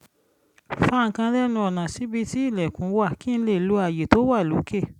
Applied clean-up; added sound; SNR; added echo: none; none; none; none.